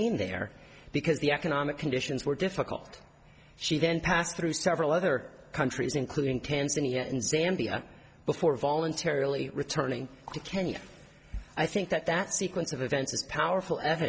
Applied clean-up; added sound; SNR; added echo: none; none; none; none.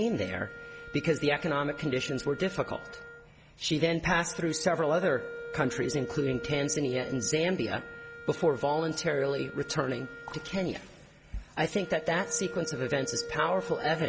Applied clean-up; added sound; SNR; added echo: none; Wind instrument, woodwind instrument; 13 dB; none.